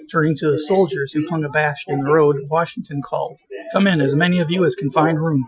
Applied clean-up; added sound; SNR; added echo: classical method Wiener filter.